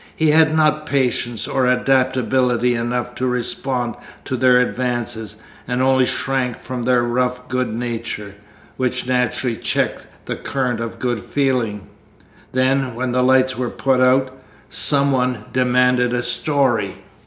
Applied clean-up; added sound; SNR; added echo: none; none; none; none.